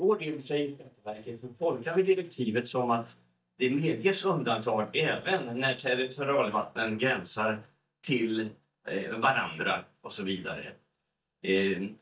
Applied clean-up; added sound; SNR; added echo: neural mask model DeepFilterNet 3.